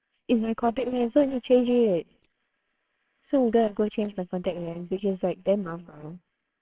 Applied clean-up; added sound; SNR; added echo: neural separator model SepFormer WHAMR!.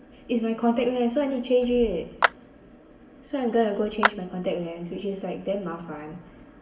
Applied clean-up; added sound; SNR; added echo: none; Clapping; 3 dB; reverberation time 0.9 s.